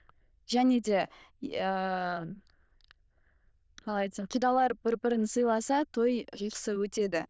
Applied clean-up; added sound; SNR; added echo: neural diffusion model UNIVERSE++.